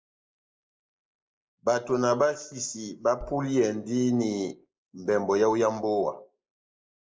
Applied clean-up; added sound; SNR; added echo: neural mask model Resemble Enhance denoiser.